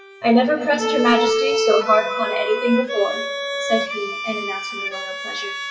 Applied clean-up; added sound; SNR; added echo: classical method WPE with log-MMSE.